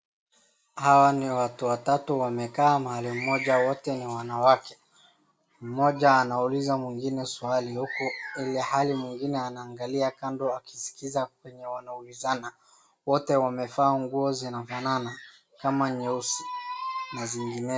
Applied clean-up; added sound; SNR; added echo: none; none; none; none.